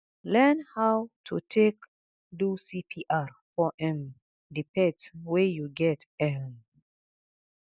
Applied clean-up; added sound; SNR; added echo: none; none; none; none.